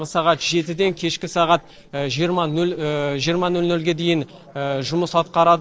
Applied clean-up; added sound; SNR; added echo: neural separator model SepFormer DNS4.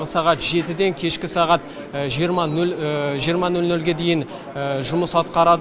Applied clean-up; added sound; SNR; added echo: none; none; none; none.